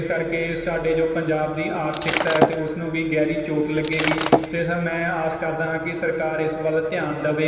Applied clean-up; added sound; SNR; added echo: none; Shatter; 0 dB; reverberation time 2.5 s.